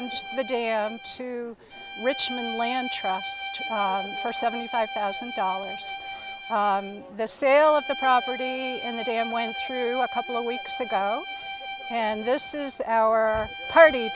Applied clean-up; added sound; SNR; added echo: none; Bowed string instrument; 9 dB; none.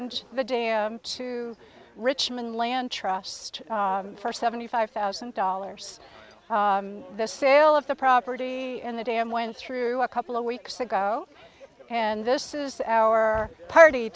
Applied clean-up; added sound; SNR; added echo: none; none; none; none.